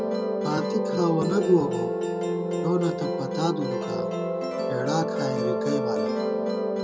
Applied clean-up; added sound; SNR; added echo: none; Musical instrument; -2 dB; reverberation time 0.2 s.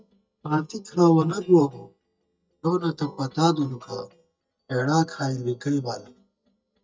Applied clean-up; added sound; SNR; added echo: neural mask model DeepFilterNet 3.